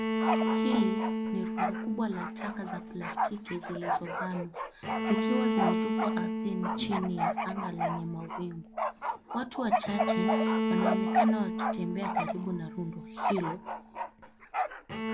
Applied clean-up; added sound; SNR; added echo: none; Bark + Bowed string instrument; -5 dB; none.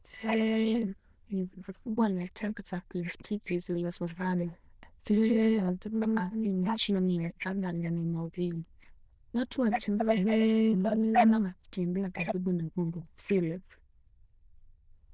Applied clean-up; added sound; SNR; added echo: neural diffusion model UNIVERSE++.